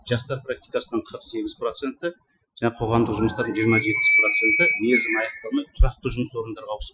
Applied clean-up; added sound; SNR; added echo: classical method Wiener filter.